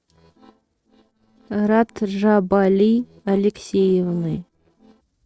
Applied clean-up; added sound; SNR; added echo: neural separator model SepFormer DNS4.